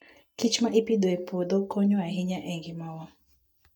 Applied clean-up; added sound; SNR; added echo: neural mask model DeepFilterNet 3.